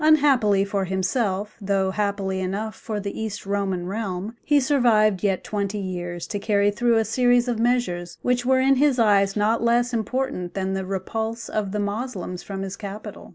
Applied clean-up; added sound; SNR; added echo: none; none; none; none.